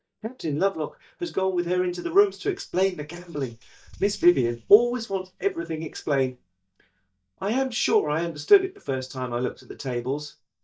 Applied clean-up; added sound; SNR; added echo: neural mask model DeepFilterNet 3.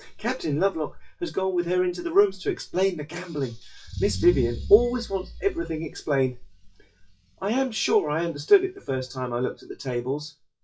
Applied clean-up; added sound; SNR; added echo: classical method WPE with log-MMSE.